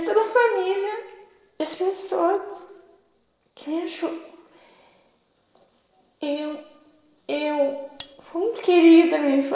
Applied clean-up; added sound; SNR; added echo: neural separator model SepFormer DNS4.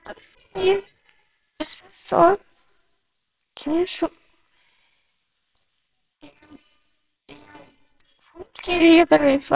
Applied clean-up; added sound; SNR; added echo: neural separator model SepFormer WHAMR!.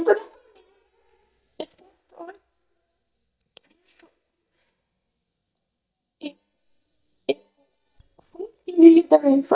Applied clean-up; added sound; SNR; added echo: neural mask model DeepFilterNet 3.